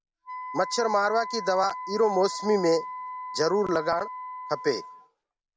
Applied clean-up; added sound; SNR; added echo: none; Wind instrument, woodwind instrument; 10 dB; none.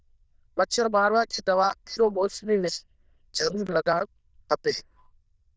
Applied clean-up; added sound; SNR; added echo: neural diffusion model UNIVERSE++.